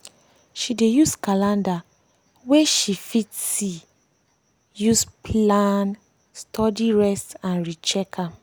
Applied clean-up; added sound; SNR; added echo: none; none; none; none.